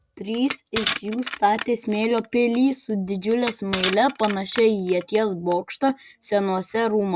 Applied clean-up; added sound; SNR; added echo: none; Crushing; 11 dB; none.